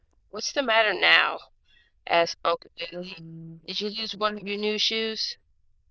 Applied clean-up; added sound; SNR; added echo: neural diffusion model UNIVERSE++.